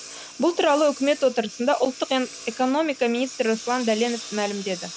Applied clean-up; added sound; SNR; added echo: none; Engine; 15 dB; none.